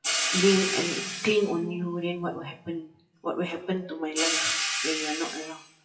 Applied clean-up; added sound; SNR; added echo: classical method WPE with log-MMSE.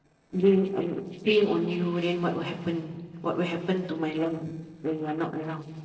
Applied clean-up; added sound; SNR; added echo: neural separator model SepFormer DNS4.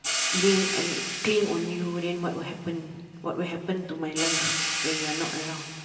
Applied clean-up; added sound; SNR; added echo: none; Hi-hat; 2 dB; reverberation time 2.3 s.